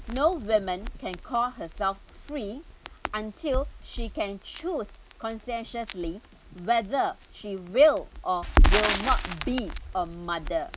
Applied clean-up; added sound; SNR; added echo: none; Crackle; 1 dB; none.